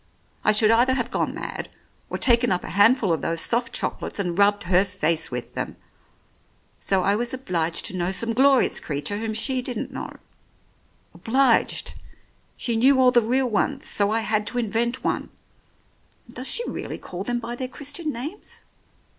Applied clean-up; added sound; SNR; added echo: none; none; none; none.